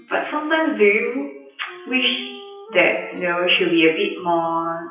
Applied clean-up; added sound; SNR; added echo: classical method WPE with log-MMSE.